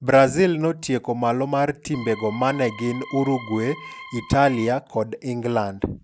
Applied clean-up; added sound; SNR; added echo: none; Organ; 17 dB; none.